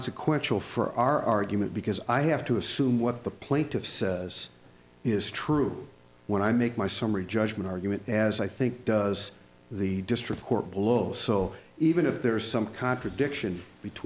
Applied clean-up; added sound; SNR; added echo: none; none; none; none.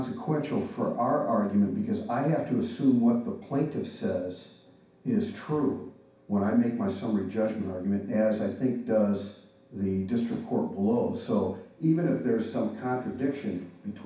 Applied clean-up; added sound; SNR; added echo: none; none; none; reverberation time 0.6 s.